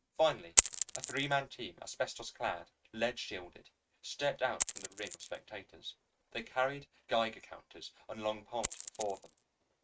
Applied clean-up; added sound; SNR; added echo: neural mask model RNNoise.